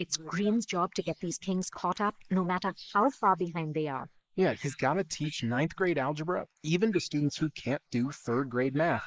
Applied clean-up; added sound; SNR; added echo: neural mask model Resemble Enhance denoiser.